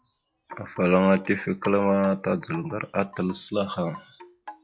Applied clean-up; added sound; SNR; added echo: classical method log-MMSE.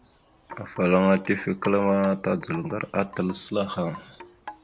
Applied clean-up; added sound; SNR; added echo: none; Wind chime; 20 dB; none.